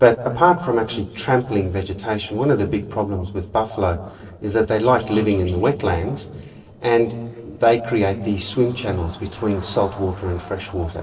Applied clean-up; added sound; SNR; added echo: neural separator model SepFormer DNS4.